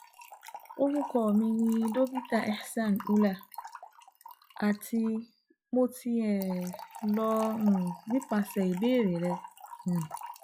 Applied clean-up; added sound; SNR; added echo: classical method log-MMSE.